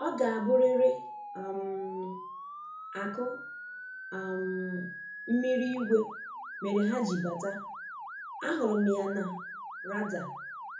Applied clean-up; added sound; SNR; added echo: none; Motor vehicle (road) / Siren; 11 dB; reverberation time 0.6 s.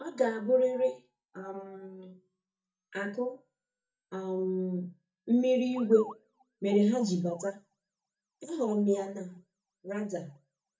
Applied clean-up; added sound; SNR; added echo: neural mask model DeepFilterNet 3.